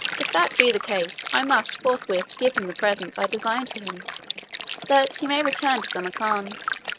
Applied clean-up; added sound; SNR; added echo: neural mask model RNNoise.